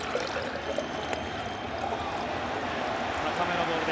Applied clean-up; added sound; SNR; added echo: none; Liquid; 7 dB; none.